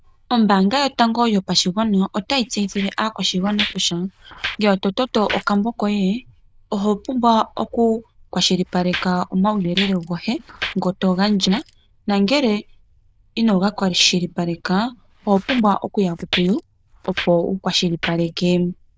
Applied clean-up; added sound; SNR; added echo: neural diffusion model UNIVERSE++.